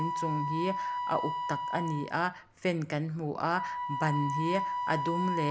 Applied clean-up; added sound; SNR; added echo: none; Wind instrument, woodwind instrument; 2 dB; none.